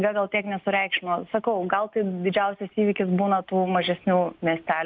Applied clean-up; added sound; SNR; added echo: none; none; none; none.